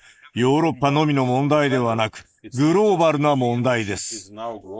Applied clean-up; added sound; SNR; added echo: neural mask model Resemble Enhance denoiser.